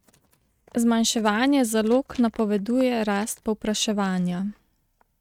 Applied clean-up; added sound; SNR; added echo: neural mask model RNNoise.